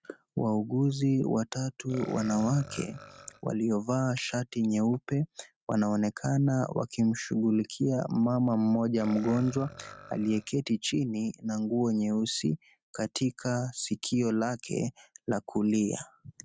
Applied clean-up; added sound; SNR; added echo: neural mask model RNNoise.